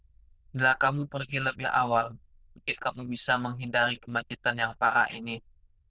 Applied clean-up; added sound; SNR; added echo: neural diffusion model UNIVERSE++.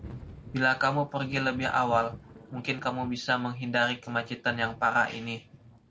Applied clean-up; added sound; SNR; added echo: none; Thunder / Rain; 17 dB; none.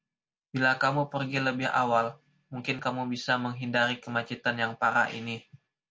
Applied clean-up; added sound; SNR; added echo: none; none; none; none.